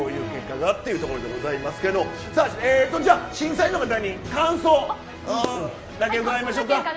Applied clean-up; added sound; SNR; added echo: none; none; none; none.